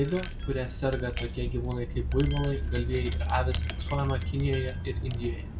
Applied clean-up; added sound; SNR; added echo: none; Wind chime; 0 dB; none.